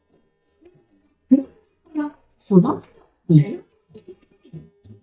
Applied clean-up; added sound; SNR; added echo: neural mask model DeepFilterNet 3.